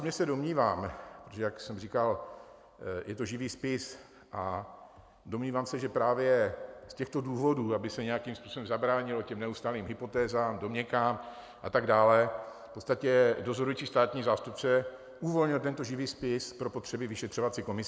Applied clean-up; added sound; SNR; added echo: none; none; none; none.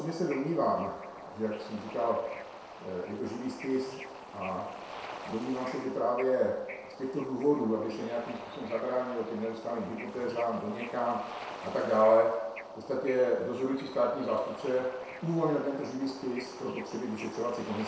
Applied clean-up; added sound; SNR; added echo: none; Bird / Ocean; 13 dB; reverberation time 0.7 s.